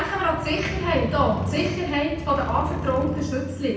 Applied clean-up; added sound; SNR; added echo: none; Motorcycle / Crow; 5 dB; reverberation time 0.9 s.